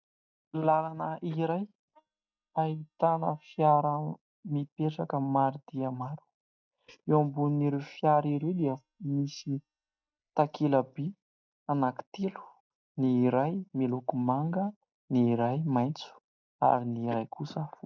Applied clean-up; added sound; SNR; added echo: neural mask model DeepFilterNet 3.